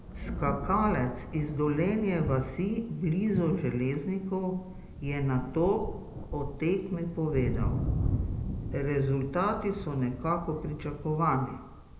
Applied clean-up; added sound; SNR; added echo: none; Thunder; 6 dB; reverberation time 0.8 s.